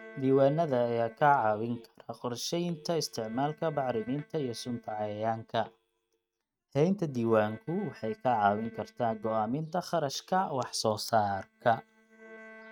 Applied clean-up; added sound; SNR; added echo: neural mask model RNNoise.